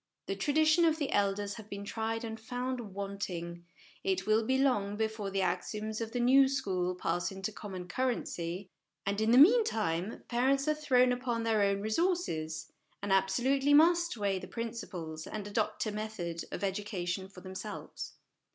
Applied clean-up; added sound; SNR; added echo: none; none; none; none.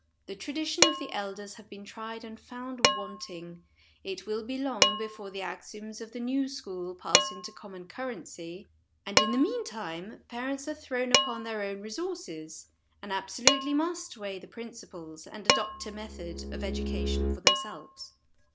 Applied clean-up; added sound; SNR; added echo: none; Bowed string instrument + Dishes, pots, and pans; -2 dB; none.